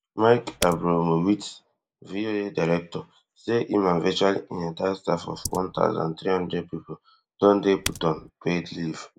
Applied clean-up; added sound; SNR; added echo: neural mask model Resemble Enhance denoiser.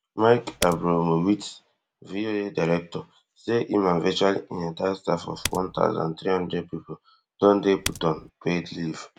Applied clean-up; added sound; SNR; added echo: none; Typing; 10 dB; none.